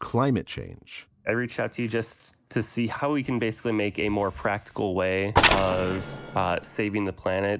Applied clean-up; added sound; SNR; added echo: none; Mechanisms; -1 dB; none.